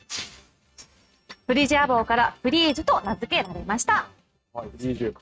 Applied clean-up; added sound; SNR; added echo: neural mask model RNNoise.